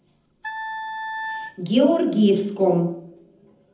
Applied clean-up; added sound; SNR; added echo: none; Wind instrument, woodwind instrument; 10 dB; reverberation time 0.8 s.